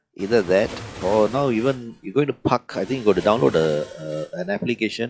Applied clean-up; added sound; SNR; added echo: classical method log-MMSE.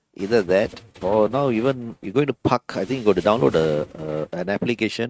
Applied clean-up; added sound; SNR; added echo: neural mask model RNNoise.